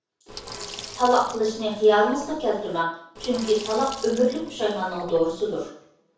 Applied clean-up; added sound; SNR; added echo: none; Sink (filling or washing); 15 dB; reverberation time 0.6 s.